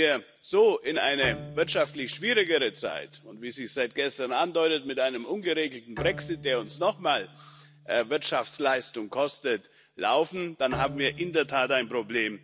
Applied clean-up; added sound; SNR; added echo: none; Bowed string instrument; 17 dB; none.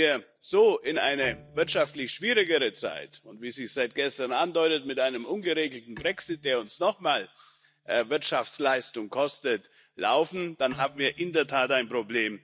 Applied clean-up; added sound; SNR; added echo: neural mask model DeepFilterNet 3.